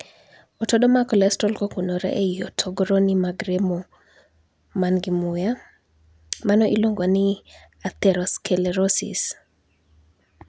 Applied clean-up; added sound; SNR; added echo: none; none; none; none.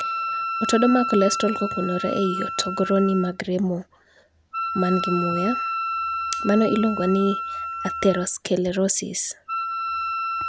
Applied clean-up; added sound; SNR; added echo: none; Wind instrument, woodwind instrument; 5 dB; none.